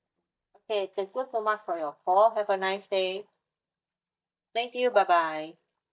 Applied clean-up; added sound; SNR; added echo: neural mask model DeepFilterNet 3.